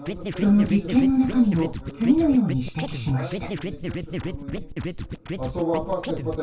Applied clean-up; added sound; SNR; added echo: none; Scratching (performance technique); 8 dB; reverberation time 0.2 s.